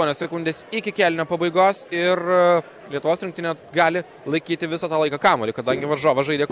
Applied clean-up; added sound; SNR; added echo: none; none; none; none.